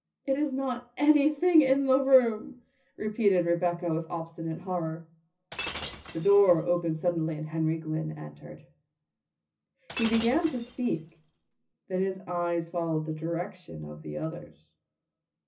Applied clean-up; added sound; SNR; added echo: none; Shatter; 11 dB; reverberation time 0.4 s.